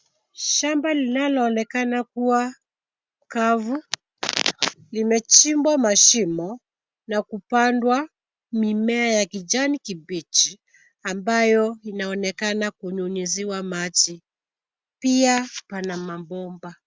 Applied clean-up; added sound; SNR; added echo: none; none; none; none.